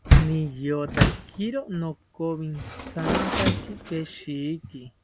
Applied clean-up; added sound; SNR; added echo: none; Door; -4 dB; none.